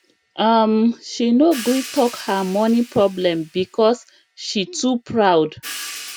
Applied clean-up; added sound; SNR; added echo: none; Crash cymbal / Hi-hat; 18 dB; none.